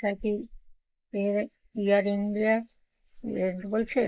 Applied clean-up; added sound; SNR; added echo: neural mask model Resemble Enhance denoiser.